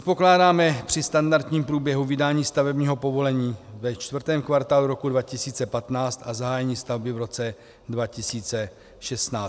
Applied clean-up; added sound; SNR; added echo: none; none; none; none.